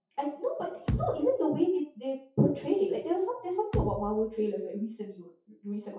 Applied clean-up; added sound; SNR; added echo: classical method WPE with log-MMSE.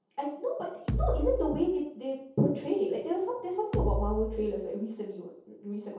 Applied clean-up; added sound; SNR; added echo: none; Bass drum; 2 dB; reverberation time 0.7 s.